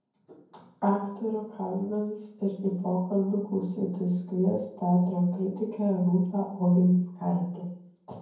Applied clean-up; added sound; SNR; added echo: none; none; none; reverberation time 0.9 s.